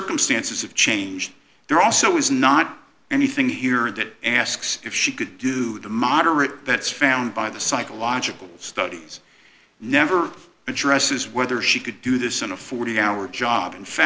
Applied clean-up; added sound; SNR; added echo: none; none; none; none.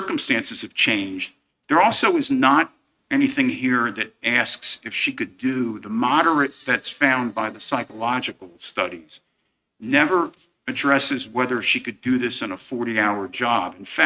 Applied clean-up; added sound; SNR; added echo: neural mask model RNNoise.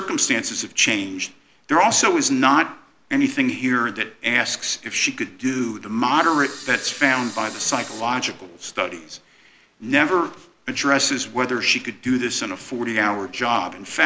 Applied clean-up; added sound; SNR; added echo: none; Camera; 15 dB; none.